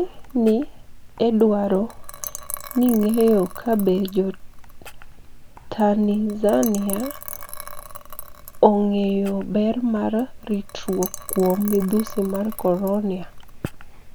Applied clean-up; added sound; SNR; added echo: none; Liquid; 13 dB; none.